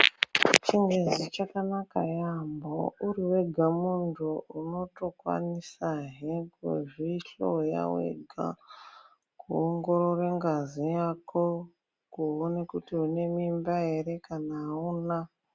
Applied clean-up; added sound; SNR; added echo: none; none; none; none.